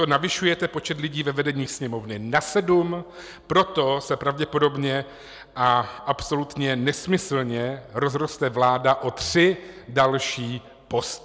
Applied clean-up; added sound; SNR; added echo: none; none; none; none.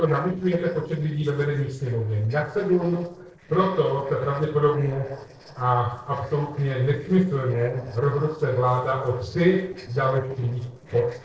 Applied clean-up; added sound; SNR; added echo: neural separator model SepFormer DNS4.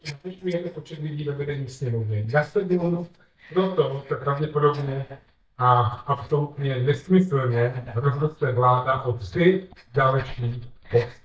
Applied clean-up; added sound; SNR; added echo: neural mask model DeepFilterNet 3.